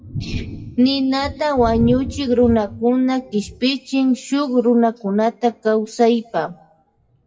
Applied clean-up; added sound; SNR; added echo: classical method WPE with log-MMSE.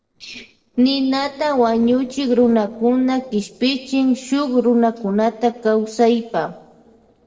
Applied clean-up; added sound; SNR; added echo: neural separator model SepFormer DNS4.